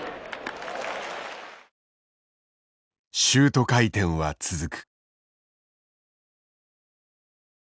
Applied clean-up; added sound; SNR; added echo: none; none; none; none.